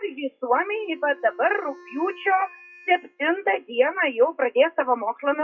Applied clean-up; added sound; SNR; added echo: classical method WPE with log-MMSE.